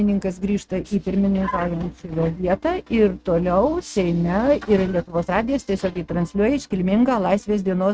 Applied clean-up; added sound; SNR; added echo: neural mask model RNNoise.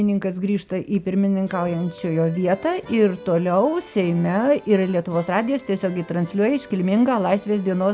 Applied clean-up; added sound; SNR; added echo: none; none; none; none.